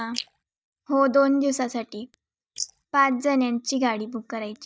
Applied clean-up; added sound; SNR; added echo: neural mask model DeepFilterNet 3.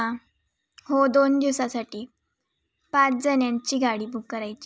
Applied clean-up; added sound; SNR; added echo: none; none; none; none.